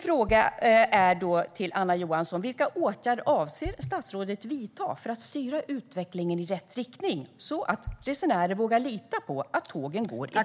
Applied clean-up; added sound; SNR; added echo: none; Bass drum; 19 dB; none.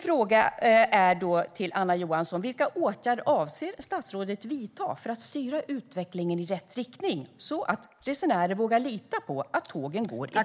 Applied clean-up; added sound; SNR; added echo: neural mask model Resemble Enhance denoiser.